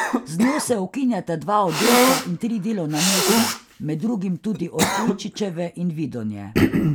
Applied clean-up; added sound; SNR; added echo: none; Cough; -1 dB; none.